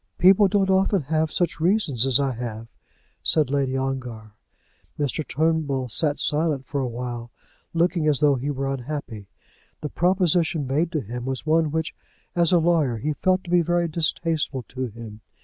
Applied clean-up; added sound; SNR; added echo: none; none; none; none.